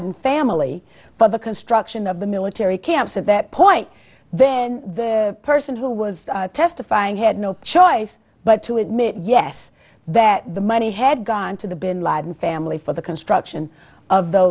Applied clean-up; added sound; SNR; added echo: none; none; none; none.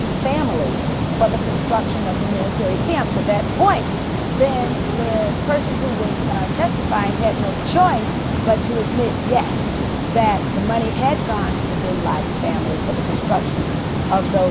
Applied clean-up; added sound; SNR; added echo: none; Water; -1 dB; none.